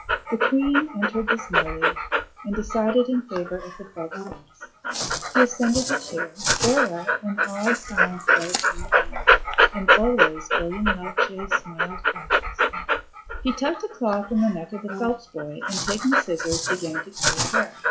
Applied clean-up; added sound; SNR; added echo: classical method log-MMSE.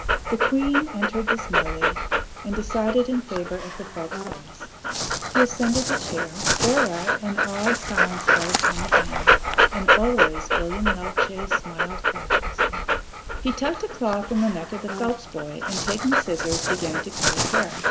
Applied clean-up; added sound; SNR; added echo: none; Dog; -4 dB; none.